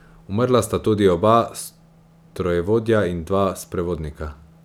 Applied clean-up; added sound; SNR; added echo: none; none; none; none.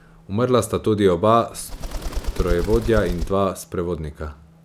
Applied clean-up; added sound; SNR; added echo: none; Bird; 4 dB; none.